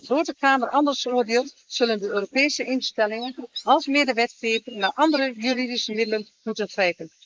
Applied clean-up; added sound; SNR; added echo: neural mask model Resemble Enhance denoiser.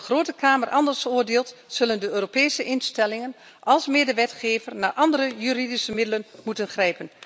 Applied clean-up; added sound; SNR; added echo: none; none; none; none.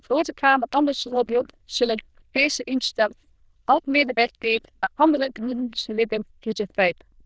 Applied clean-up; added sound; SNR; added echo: neural diffusion model UNIVERSE++.